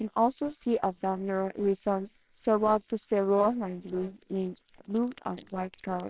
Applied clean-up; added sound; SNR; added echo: neural separator model SepFormer WHAMR!.